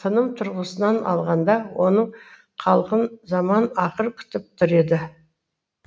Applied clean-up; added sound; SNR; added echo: none; none; none; none.